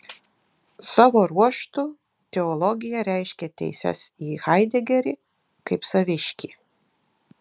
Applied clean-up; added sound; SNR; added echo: none; none; none; none.